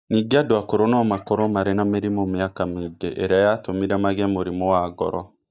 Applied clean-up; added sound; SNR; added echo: neural mask model DeepFilterNet 3.